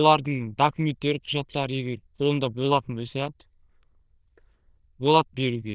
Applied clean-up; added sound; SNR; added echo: neural diffusion model UNIVERSE++.